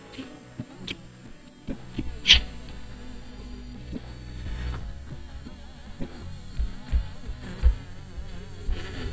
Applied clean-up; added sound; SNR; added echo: neural mask model DeepFilterNet 3.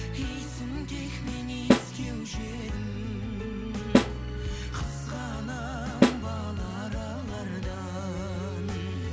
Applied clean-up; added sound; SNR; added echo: none; Snare drum; -4 dB; none.